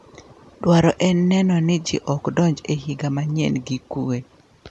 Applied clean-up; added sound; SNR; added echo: none; none; none; none.